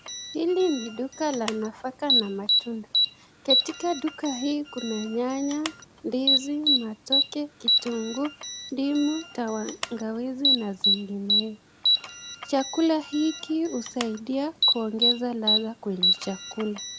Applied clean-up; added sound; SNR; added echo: none; Alarm; -1 dB; none.